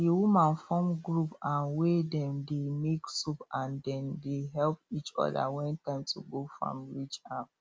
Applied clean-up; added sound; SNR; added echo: none; none; none; none.